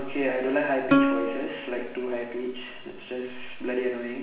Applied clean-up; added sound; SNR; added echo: none; Plucked string instrument; 0 dB; reverberation time 0.7 s.